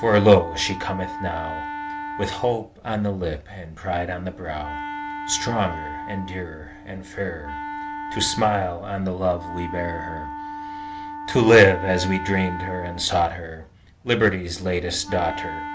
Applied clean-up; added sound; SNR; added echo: none; Wind instrument, woodwind instrument; 10 dB; none.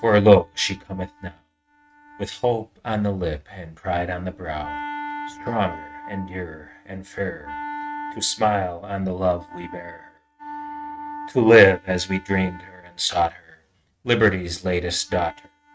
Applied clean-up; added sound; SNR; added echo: neural mask model RNNoise.